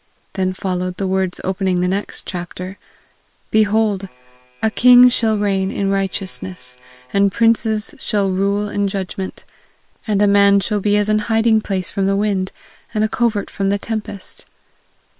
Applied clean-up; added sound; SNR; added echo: neural separator model SepFormer WHAM!.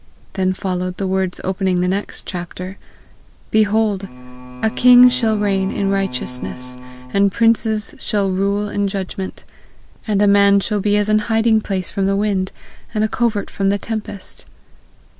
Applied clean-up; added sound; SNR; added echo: none; Bowed string instrument; 14 dB; none.